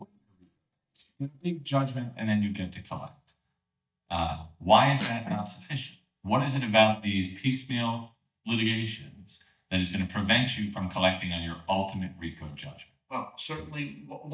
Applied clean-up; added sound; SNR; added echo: neural mask model DeepFilterNet 3.